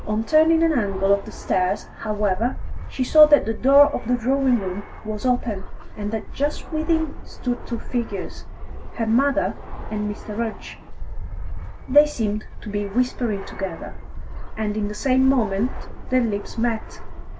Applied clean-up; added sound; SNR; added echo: none; Fixed-wing aircraft, airplane; 8 dB; none.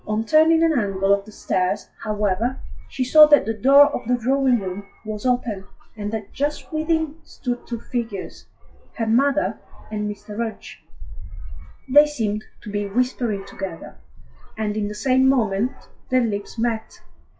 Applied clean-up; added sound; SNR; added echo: classical method log-MMSE.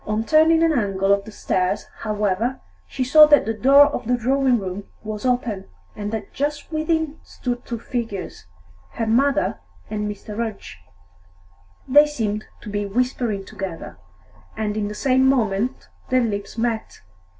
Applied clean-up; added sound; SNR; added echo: none; none; none; none.